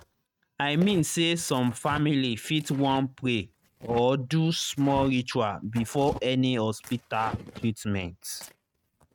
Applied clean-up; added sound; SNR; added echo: neural mask model RNNoise.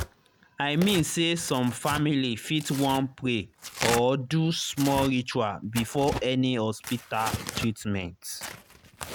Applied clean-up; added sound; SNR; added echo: none; Tearing; 10 dB; none.